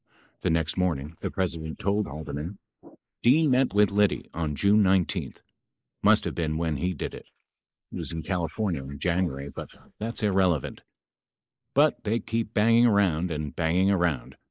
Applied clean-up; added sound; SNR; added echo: neural mask model Resemble Enhance denoiser.